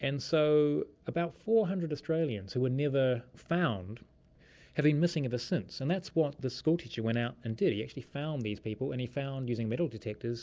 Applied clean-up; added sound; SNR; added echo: none; none; none; none.